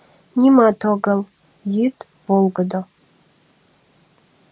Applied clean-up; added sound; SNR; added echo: none; none; none; none.